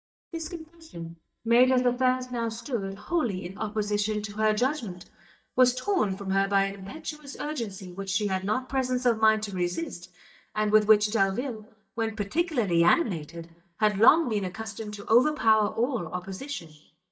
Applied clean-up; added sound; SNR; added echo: neural mask model DeepFilterNet 3.